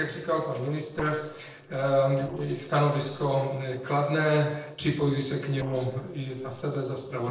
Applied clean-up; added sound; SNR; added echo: neural separator model SepFormer DNS4.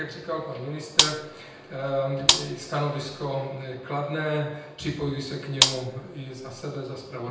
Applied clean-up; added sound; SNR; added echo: none; Gunshot, gunfire; -4 dB; reverberation time 0.9 s.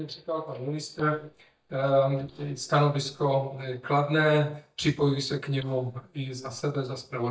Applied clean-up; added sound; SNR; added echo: neural mask model DeepFilterNet 3.